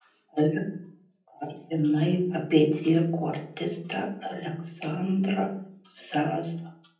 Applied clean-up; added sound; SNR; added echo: none; none; none; reverberation time 0.6 s.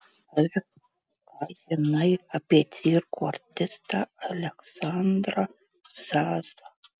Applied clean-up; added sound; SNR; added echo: none; none; none; none.